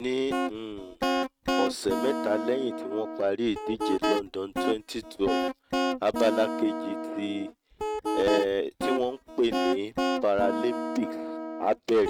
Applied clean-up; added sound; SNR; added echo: neural mask model RNNoise.